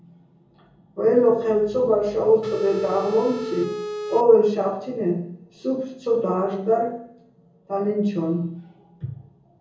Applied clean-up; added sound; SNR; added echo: none; Telephone; 7 dB; reverberation time 0.7 s.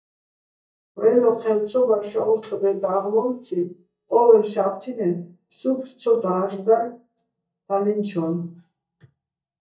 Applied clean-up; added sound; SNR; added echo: neural mask model DeepFilterNet 3.